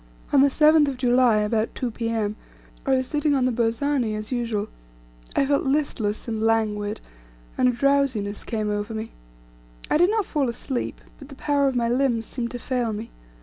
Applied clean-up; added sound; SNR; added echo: none; none; none; none.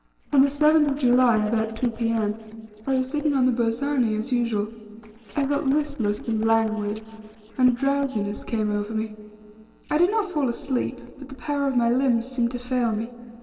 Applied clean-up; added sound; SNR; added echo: neural separator model SepFormer DNS4.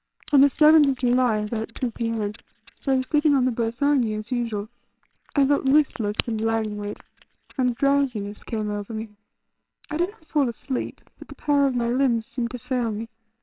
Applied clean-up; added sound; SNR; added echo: neural separator model SepFormer WHAMR!.